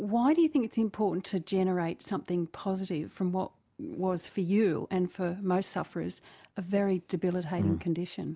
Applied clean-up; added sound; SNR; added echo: none; none; none; none.